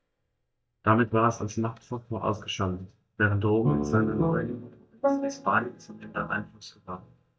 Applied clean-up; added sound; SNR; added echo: neural mask model DeepFilterNet 3.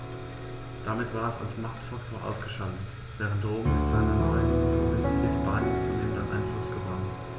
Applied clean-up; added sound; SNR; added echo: none; Piano; -3 dB; none.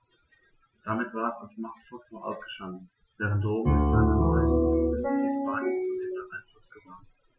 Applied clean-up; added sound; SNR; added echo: classical method Wiener filter.